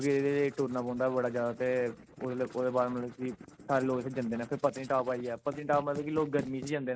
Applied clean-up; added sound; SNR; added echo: neural mask model RNNoise.